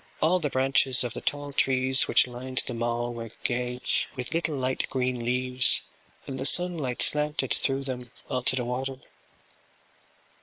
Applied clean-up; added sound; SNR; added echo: neural separator model SepFormer WHAM!.